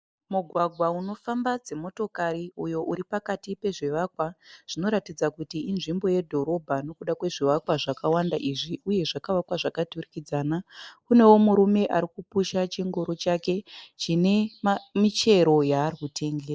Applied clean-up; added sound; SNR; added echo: neural mask model Resemble Enhance denoiser.